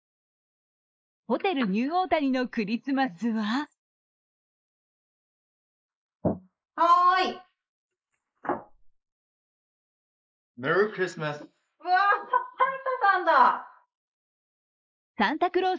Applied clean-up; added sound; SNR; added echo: neural mask model Resemble Enhance denoiser.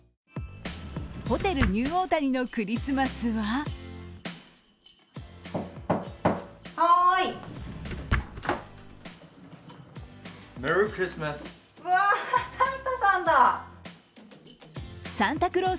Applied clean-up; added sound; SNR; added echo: none; Drawer open or close; 7 dB; none.